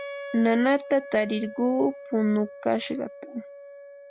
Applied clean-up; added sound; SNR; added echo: none; Wind instrument, woodwind instrument; 14 dB; none.